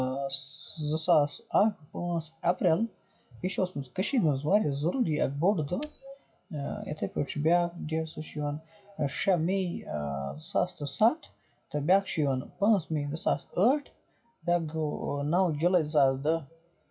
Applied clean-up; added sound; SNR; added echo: classical method WPE with log-MMSE.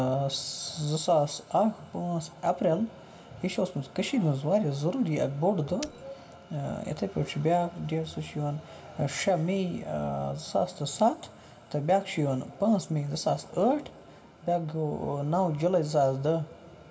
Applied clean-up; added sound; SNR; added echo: none; Shatter; 15 dB; reverberation time 1.4 s.